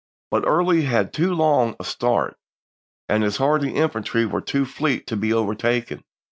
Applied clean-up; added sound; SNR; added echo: none; none; none; none.